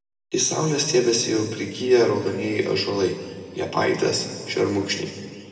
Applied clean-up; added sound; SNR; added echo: none; none; none; reverberation time 1.8 s.